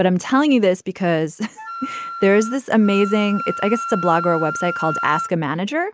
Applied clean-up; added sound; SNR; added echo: none; Wind instrument, woodwind instrument; 10 dB; none.